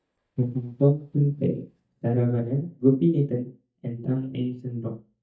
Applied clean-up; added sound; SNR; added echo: neural mask model DeepFilterNet 3.